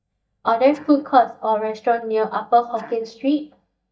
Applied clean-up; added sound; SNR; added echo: neural mask model DeepFilterNet 3.